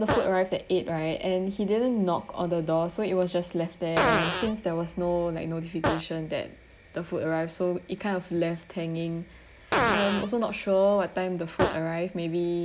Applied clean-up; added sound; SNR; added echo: none; Fart; 6 dB; none.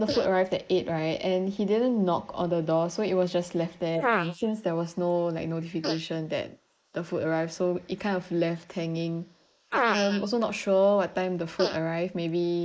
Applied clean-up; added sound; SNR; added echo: neural mask model Resemble Enhance denoiser.